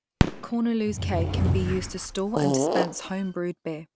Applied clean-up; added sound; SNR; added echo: none; Fart / Drawer open or close + Fireworks; -3 dB; none.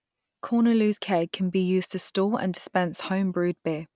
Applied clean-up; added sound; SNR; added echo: none; none; none; none.